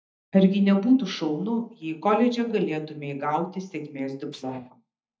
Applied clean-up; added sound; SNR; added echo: neural mask model DeepFilterNet 3.